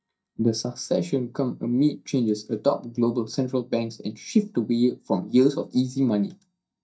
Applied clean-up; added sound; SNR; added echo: neural mask model DeepFilterNet 3.